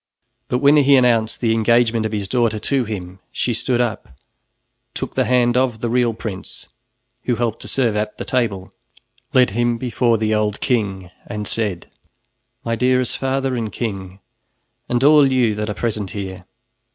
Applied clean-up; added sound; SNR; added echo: none; none; none; none.